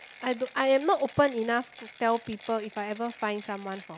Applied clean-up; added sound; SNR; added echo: none; Mechanisms; 18 dB; none.